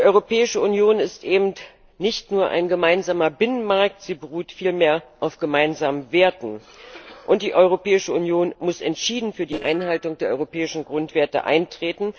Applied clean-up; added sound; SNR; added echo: neural separator model SepFormer DNS4.